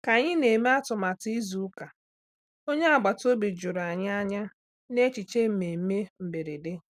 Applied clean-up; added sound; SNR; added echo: none; none; none; none.